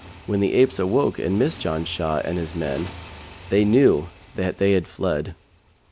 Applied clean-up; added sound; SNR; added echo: none; Motorcycle / Engine; 19 dB; none.